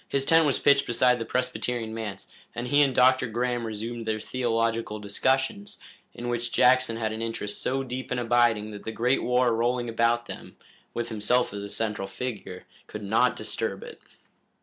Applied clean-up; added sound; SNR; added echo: none; none; none; none.